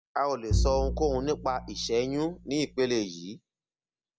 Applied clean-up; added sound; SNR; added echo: none; Bowed string instrument; 2 dB; none.